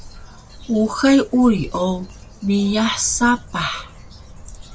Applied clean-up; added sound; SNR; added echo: none; Bird; 17 dB; none.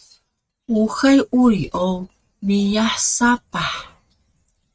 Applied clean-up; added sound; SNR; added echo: neural mask model RNNoise.